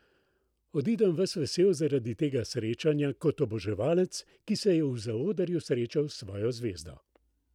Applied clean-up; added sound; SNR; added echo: none; none; none; none.